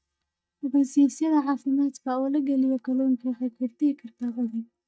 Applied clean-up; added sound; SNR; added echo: neural mask model DeepFilterNet 3.